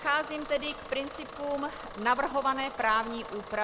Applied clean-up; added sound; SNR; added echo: none; Bus / Engine; 12 dB; none.